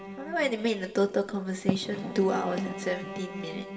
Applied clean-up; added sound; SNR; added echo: none; Bowed string instrument; 12 dB; reverberation time 2.2 s.